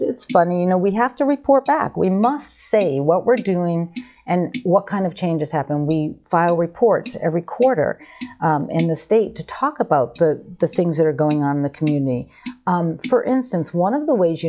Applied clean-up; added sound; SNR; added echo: classical method log-MMSE.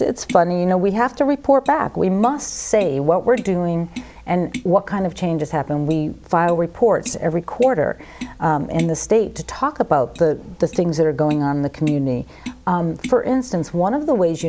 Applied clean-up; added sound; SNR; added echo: none; Tap; 19 dB; none.